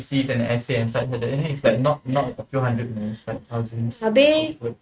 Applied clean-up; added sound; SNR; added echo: neural mask model RNNoise.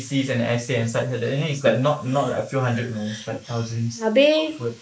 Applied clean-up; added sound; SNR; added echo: neural mask model Resemble Enhance denoiser.